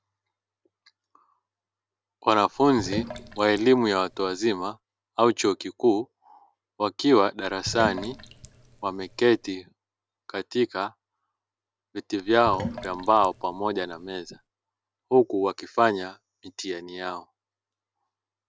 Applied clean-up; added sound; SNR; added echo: none; Sink (filling or washing); 13 dB; none.